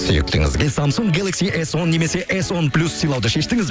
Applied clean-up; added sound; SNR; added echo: none; none; none; none.